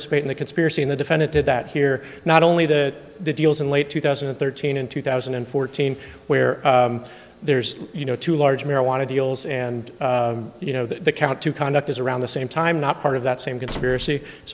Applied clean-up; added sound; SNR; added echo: none; Slam; 16 dB; none.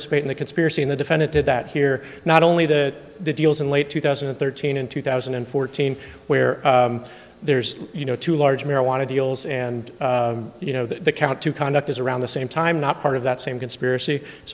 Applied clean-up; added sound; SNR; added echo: none; none; none; none.